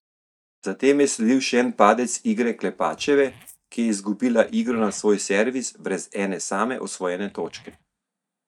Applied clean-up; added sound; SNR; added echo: neural mask model DeepFilterNet 3.